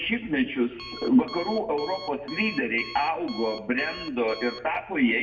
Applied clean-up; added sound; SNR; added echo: none; Alarm; 16 dB; reverberation time 0.7 s.